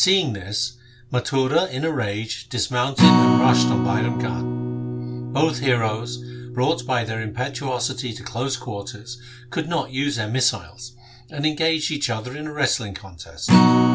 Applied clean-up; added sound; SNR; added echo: none; Acoustic guitar; -1 dB; none.